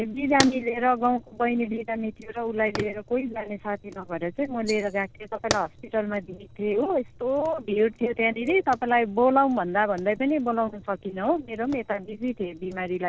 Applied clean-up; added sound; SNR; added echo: none; Fire + Rattle; 14 dB; none.